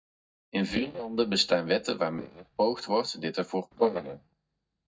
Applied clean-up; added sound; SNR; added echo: neural mask model DeepFilterNet 3.